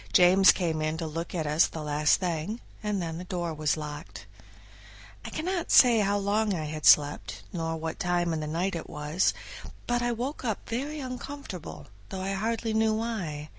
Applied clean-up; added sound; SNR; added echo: none; none; none; none.